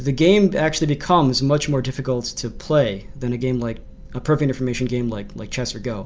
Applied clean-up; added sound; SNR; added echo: none; none; none; none.